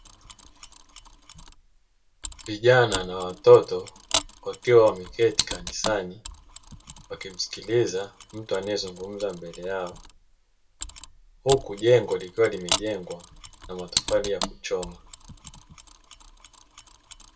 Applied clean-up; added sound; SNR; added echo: none; Mechanisms; 10 dB; reverberation time 0.2 s.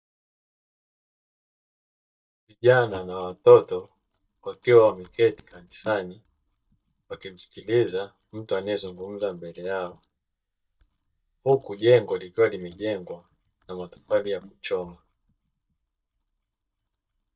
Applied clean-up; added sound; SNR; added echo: neural mask model DeepFilterNet 3.